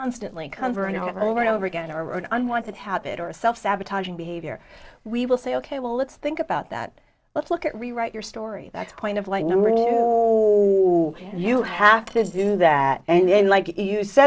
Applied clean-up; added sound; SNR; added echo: neural separator model SepFormer DNS4.